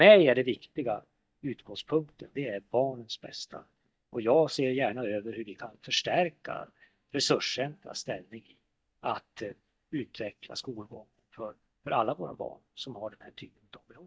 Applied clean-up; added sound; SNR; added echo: neural mask model DeepFilterNet 3.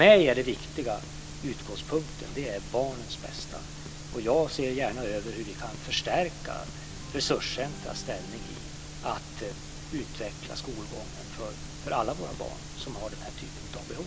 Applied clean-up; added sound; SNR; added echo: none; Organ; 20 dB; none.